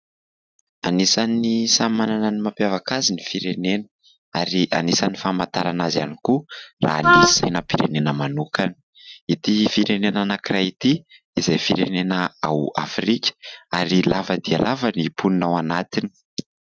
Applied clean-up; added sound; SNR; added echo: neural mask model RNNoise.